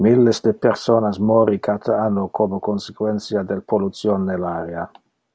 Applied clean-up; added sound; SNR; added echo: none; none; none; none.